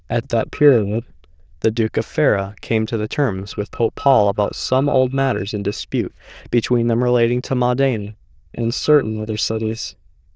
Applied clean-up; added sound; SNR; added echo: neural diffusion model UNIVERSE++.